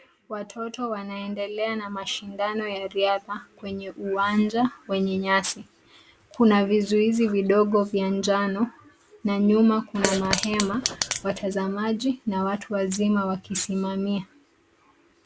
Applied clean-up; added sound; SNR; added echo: none; Fart; 3 dB; none.